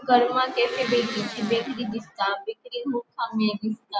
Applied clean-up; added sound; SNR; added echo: none; Domestic sounds, home sounds; 11 dB; none.